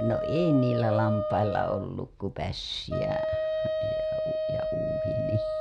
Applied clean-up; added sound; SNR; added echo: none; Wind instrument, woodwind instrument; 1 dB; none.